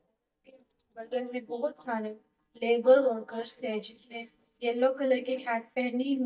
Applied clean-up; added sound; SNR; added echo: neural mask model DeepFilterNet 3.